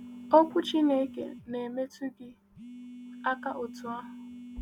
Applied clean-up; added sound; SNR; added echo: none; Telephone; 15 dB; none.